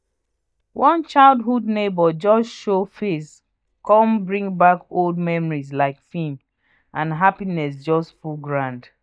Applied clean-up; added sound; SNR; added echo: neural mask model DeepFilterNet 3.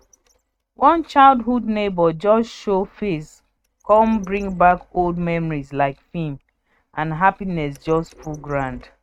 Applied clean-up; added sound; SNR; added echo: neural mask model RNNoise.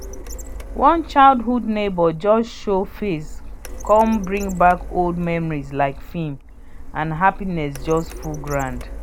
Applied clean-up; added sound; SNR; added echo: none; Printer; 12 dB; none.